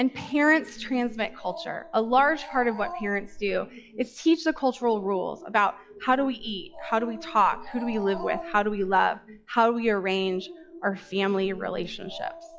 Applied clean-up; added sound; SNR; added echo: classical method log-MMSE.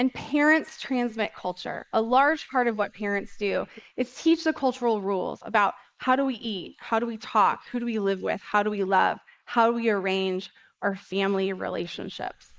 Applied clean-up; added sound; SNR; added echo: neural mask model Resemble Enhance denoiser.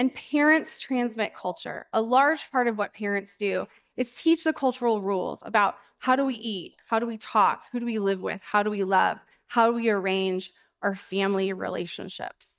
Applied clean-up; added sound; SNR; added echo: neural mask model DeepFilterNet 3.